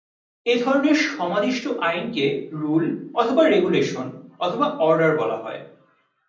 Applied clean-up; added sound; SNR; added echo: none; none; none; reverberation time 0.6 s.